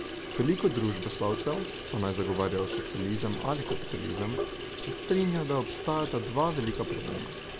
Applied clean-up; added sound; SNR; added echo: none; Sink (filling or washing) / Water tap, faucet; 5 dB; none.